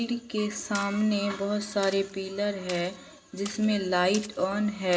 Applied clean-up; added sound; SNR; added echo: none; Splash, splatter; 18 dB; reverberation time 0.5 s.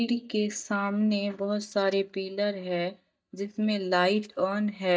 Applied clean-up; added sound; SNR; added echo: neural mask model DeepFilterNet 3.